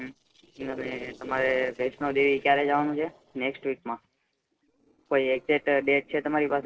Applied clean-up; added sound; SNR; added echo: neural separator model SepFormer DNS4.